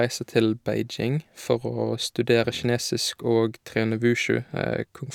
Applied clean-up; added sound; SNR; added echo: none; none; none; none.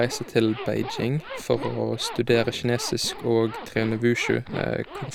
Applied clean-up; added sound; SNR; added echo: none; Zipper (clothing); 12 dB; none.